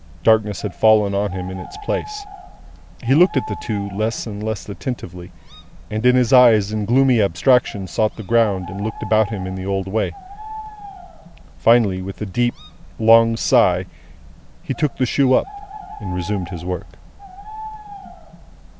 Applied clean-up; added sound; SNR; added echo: none; Bird; 16 dB; none.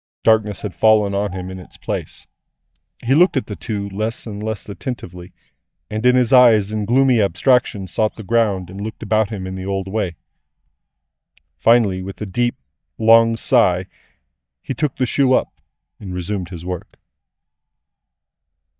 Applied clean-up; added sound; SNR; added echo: neural mask model DeepFilterNet 3.